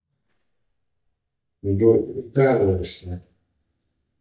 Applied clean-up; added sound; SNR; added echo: neural mask model DeepFilterNet 3.